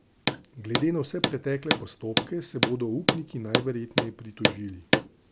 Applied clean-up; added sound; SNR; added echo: none; Hammer; -4 dB; none.